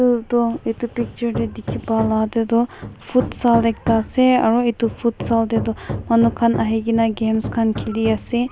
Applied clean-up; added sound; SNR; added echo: none; Hammer; 12 dB; none.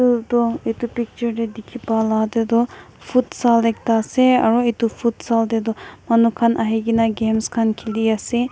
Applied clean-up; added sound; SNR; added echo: none; none; none; none.